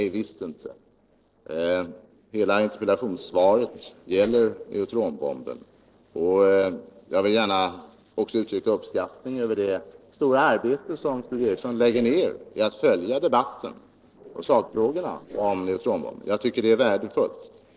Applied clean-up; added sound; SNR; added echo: neural separator model SepFormer DNS4.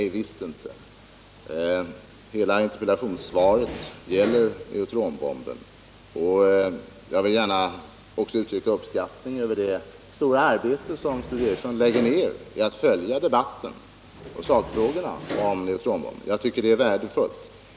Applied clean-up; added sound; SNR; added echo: none; Door; 12 dB; none.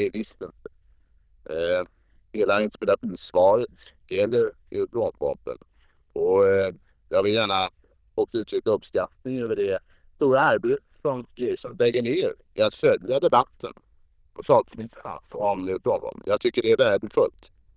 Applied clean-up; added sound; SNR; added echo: neural diffusion model UNIVERSE++.